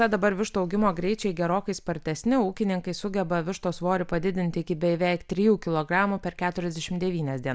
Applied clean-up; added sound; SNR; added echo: none; none; none; none.